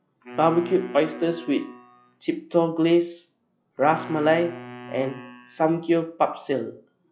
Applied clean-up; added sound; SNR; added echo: classical method log-MMSE.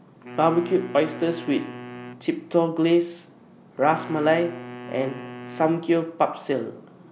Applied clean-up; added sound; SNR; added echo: none; Wind instrument, woodwind instrument; 15 dB; none.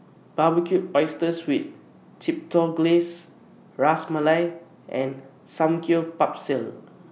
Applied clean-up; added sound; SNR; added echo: none; none; none; none.